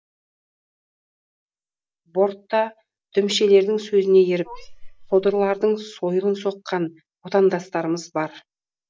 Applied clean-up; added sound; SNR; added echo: neural mask model DeepFilterNet 3.